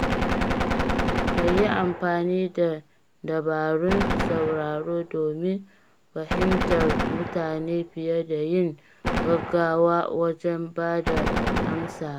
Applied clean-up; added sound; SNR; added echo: none; Gunshot, gunfire; 2 dB; none.